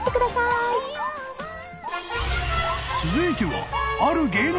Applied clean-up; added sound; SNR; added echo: none; Motor vehicle (road) / Siren; 10 dB; none.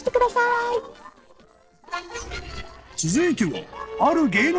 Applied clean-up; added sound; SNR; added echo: neural separator model SepFormer DNS4.